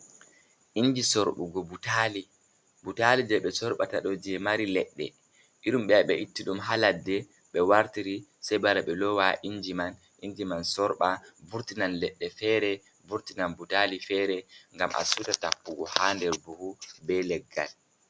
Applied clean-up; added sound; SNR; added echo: none; none; none; none.